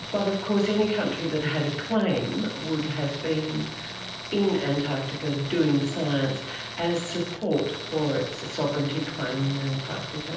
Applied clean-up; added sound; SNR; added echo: none; Tools; 10 dB; reverberation time 0.9 s.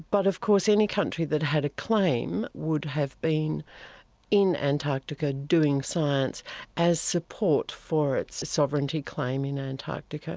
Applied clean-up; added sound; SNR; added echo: none; none; none; none.